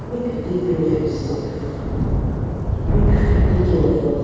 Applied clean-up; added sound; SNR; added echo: none; Thunder / Rain; -3 dB; reverberation time 2.2 s.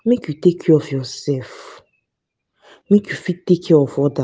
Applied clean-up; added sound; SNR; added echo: none; none; none; none.